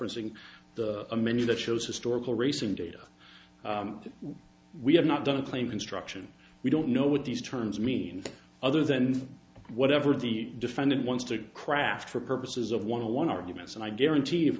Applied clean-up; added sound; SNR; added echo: none; none; none; none.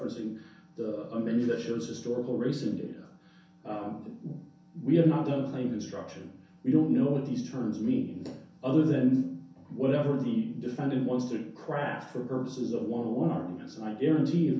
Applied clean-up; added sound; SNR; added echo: none; none; none; reverberation time 0.6 s.